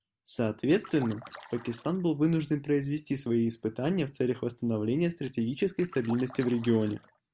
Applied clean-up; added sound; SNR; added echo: none; Splash, splatter; 18 dB; none.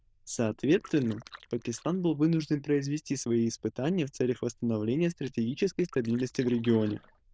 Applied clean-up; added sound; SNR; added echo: neural diffusion model UNIVERSE++.